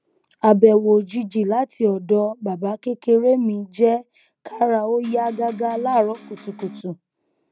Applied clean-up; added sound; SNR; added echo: none; Electric guitar; 19 dB; none.